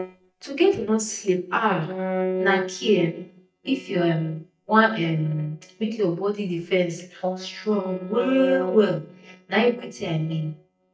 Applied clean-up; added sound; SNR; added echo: neural mask model DeepFilterNet 3.